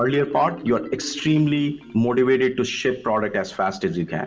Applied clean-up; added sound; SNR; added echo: none; Marimba, xylophone; 18 dB; reverberation time 1.0 s.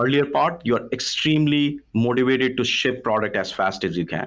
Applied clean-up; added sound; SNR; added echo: none; none; none; none.